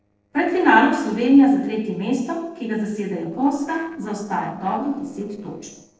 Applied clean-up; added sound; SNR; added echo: neural separator model SepFormer DNS4.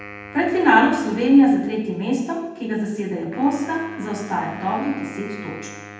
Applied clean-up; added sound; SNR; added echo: none; Wind instrument, woodwind instrument; 18 dB; reverberation time 0.8 s.